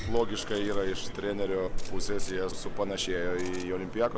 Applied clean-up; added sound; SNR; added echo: none; none; none; none.